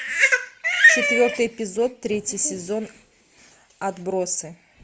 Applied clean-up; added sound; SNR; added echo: none; none; none; none.